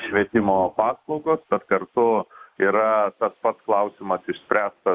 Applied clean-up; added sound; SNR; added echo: neural mask model Resemble Enhance denoiser.